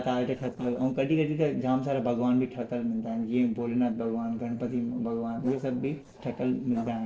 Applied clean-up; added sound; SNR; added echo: neural separator model SepFormer DNS4.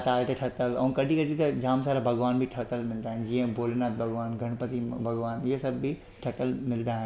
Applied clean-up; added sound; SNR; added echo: none; none; none; none.